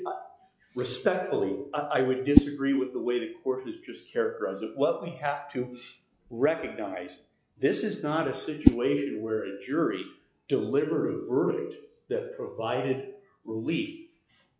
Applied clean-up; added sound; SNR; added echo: classical method log-MMSE.